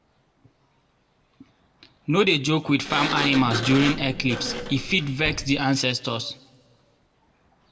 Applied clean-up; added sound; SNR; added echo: none; Sliding door; 10 dB; reverberation time 0.6 s.